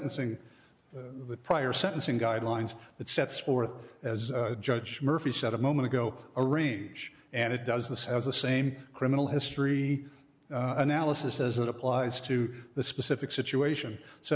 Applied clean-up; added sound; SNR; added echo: none; none; none; none.